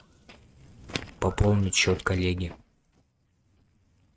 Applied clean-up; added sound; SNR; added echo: neural mask model RNNoise.